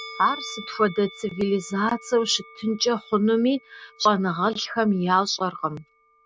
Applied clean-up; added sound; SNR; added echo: none; Musical instrument; 20 dB; none.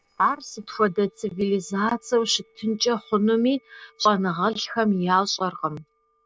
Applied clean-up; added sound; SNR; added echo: neural separator model SepFormer DNS4.